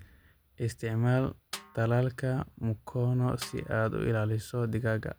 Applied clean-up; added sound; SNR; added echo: none; Snare drum; 19 dB; none.